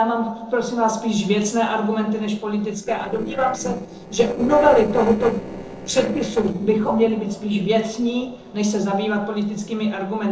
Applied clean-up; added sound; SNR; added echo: neural separator model SepFormer DNS4.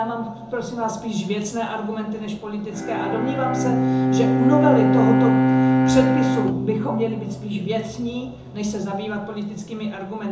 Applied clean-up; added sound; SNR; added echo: none; Bowed string instrument; -3 dB; reverberation time 0.6 s.